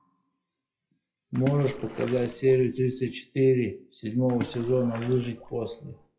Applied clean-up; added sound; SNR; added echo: classical method WPE with log-MMSE.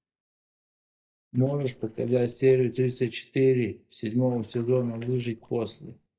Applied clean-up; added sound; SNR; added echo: neural mask model DeepFilterNet 3.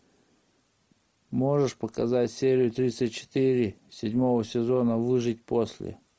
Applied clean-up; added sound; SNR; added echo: none; none; none; none.